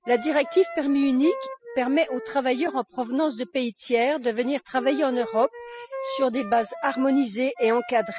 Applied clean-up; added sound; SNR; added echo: classical method spectral subtraction.